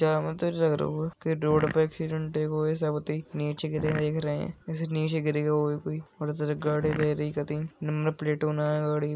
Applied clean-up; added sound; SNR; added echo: none; Fart; 11 dB; none.